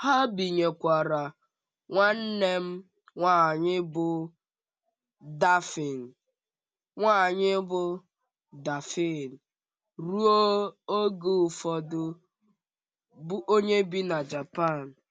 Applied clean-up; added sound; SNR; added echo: none; none; none; none.